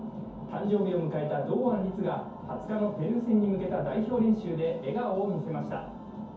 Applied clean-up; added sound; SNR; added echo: none; none; none; reverberation time 0.6 s.